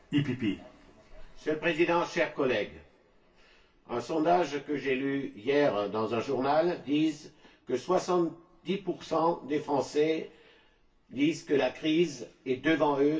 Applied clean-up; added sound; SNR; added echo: none; none; none; reverberation time 0.2 s.